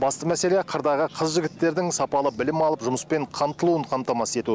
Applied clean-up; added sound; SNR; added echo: none; none; none; none.